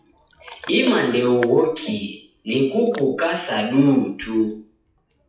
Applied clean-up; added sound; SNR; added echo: classical method WPE with log-MMSE.